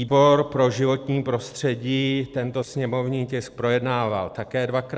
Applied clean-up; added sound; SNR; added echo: neural separator model SepFormer DNS4.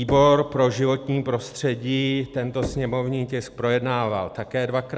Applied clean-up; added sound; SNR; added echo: none; Knock; 16 dB; none.